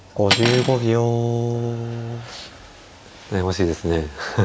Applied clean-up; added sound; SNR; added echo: none; Cutlery, silverware; 6 dB; none.